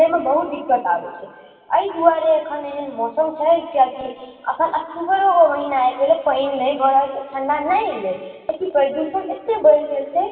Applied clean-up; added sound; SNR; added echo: none; none; none; reverberation time 2.0 s.